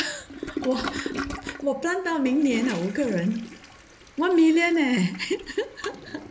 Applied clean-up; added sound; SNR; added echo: none; Toilet flush; 12 dB; none.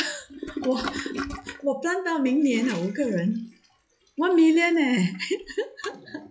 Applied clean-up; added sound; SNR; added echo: classical method log-MMSE.